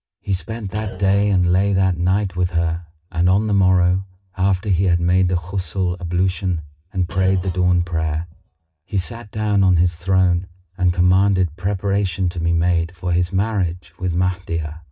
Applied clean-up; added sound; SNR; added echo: none; Thump, thud; 19 dB; reverberation time 0.3 s.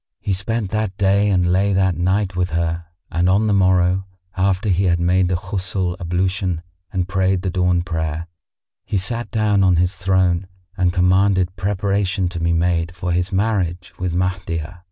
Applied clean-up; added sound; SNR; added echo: none; none; none; none.